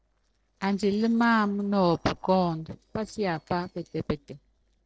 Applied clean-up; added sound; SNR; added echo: neural separator model SepFormer DNS4.